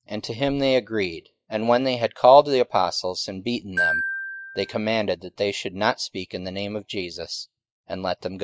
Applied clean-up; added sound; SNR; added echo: classical method log-MMSE.